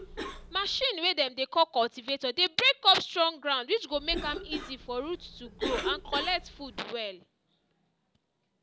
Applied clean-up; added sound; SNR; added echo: none; Cough; 12 dB; none.